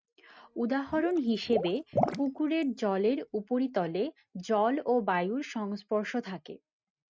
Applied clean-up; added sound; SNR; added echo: neural mask model RNNoise.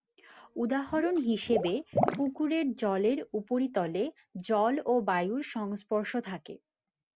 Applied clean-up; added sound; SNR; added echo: none; Water / Liquid; 6 dB; none.